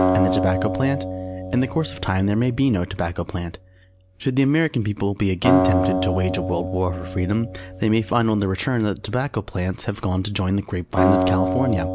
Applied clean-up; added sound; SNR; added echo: none; Acoustic guitar; 3 dB; none.